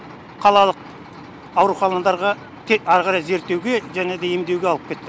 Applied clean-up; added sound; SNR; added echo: none; none; none; none.